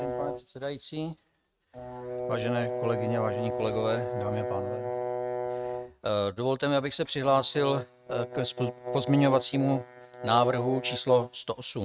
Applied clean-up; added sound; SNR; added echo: neural mask model RNNoise.